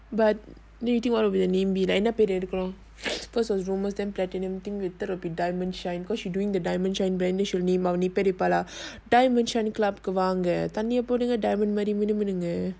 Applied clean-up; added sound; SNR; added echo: none; none; none; none.